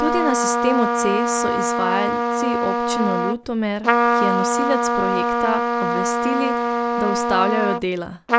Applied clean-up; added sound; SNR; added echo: none; Trumpet; -4 dB; none.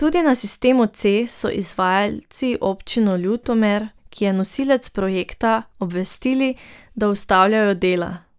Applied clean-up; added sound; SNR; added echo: none; none; none; none.